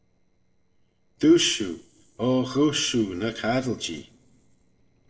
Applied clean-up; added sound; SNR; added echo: neural separator model SepFormer DNS4.